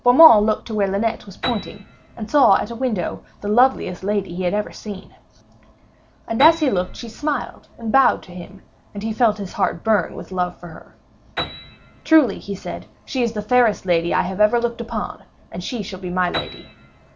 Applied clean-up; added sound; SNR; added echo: none; Piano; 18 dB; none.